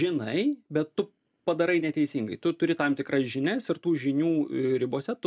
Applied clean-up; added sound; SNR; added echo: none; none; none; none.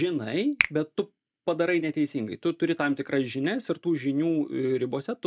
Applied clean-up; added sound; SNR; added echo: neural mask model DeepFilterNet 3.